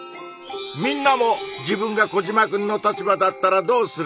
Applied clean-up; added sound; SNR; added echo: none; Chime; 4 dB; none.